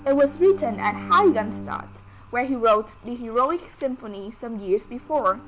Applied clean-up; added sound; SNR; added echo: none; Bowed string instrument; 17 dB; none.